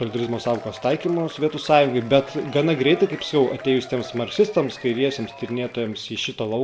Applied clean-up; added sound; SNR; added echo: none; Applause / Crowd / Cheering; 18 dB; reverberation time 0.4 s.